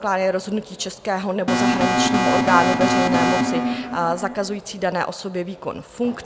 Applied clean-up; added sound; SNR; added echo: none; Alarm; -3 dB; none.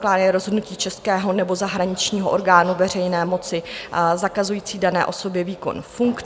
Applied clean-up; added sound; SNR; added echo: none; none; none; none.